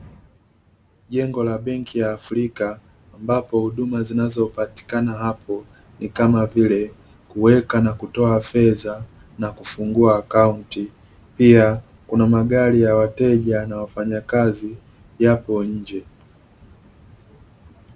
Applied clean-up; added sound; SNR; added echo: none; none; none; none.